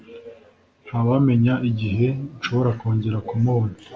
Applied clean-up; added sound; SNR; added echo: none; none; none; none.